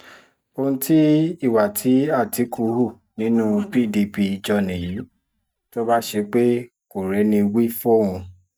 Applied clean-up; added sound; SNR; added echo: neural mask model DeepFilterNet 3.